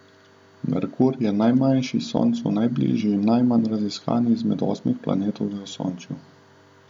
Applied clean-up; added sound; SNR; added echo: none; none; none; none.